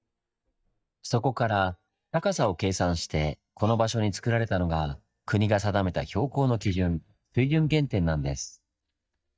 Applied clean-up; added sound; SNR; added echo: neural mask model DeepFilterNet 3.